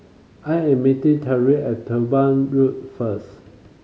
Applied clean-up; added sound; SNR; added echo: none; none; none; none.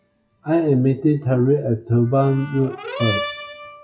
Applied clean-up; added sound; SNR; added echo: classical method WPE with log-MMSE.